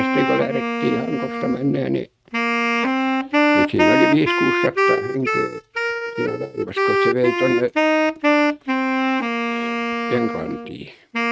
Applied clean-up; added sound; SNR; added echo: neural mask model RNNoise.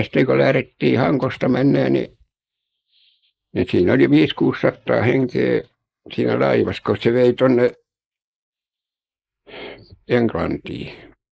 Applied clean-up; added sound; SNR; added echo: neural mask model Resemble Enhance denoiser.